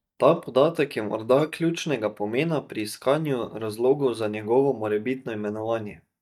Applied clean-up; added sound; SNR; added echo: neural mask model DeepFilterNet 3.